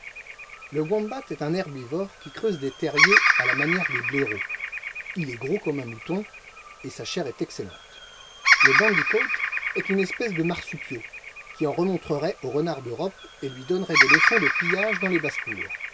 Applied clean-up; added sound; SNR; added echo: none; Bird vocalization, bird call, bird song; -3 dB; none.